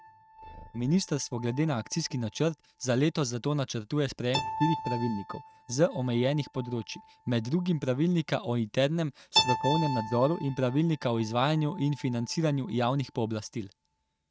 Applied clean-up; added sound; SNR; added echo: neural mask model RNNoise.